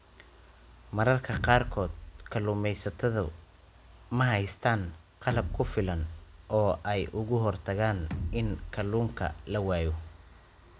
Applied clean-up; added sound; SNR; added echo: none; Bass drum; 8 dB; none.